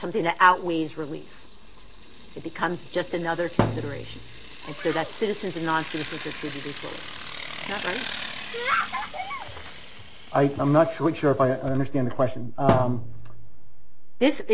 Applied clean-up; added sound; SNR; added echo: none; Thump, thud + Bicycle; 3 dB; none.